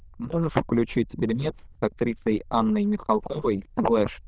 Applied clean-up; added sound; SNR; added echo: neural diffusion model UNIVERSE++.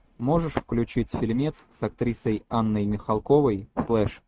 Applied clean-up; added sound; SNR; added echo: neural mask model RNNoise.